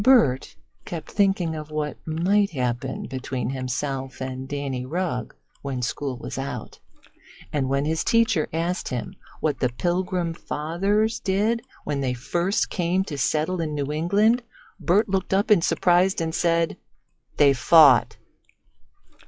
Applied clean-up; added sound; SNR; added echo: classical method log-MMSE.